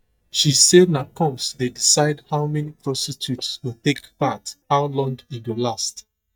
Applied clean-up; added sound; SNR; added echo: neural mask model DeepFilterNet 3.